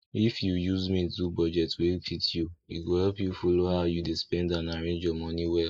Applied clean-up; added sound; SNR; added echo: neural mask model Resemble Enhance denoiser.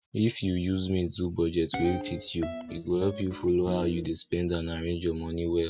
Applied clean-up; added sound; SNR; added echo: neural mask model RNNoise.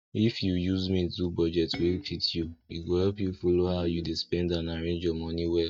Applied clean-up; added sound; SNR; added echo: neural mask model DeepFilterNet 3.